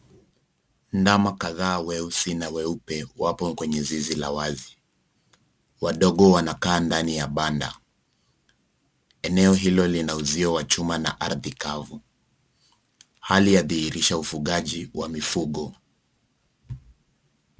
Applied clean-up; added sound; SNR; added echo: none; none; none; none.